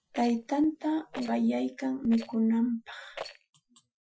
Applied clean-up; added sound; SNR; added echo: classical method Wiener filter.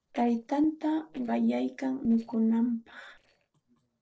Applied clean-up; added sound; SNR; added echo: neural separator model SepFormer DNS4.